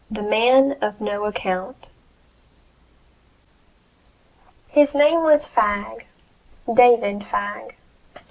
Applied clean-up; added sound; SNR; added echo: none; none; none; none.